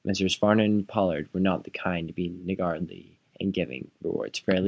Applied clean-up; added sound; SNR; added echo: neural mask model Resemble Enhance denoiser.